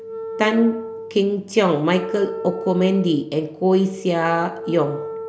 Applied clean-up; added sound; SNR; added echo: none; Wind instrument, woodwind instrument; 11 dB; none.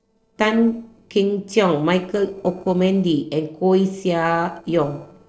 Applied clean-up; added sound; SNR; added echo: neural separator model SepFormer DNS4.